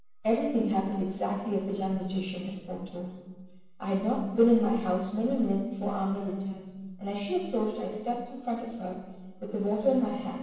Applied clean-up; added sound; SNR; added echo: none; none; none; reverberation time 1.1 s.